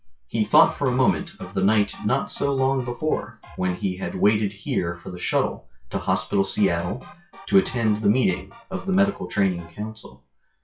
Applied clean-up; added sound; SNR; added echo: classical method WPE with log-MMSE.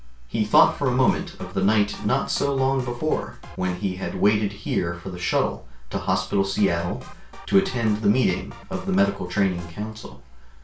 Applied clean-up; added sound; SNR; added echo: none; Drum kit; 19 dB; reverberation time 0.3 s.